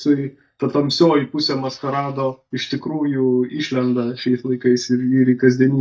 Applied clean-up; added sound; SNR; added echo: neural mask model DeepFilterNet 3.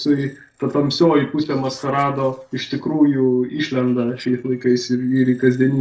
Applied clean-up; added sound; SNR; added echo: neural separator model SepFormer DNS4.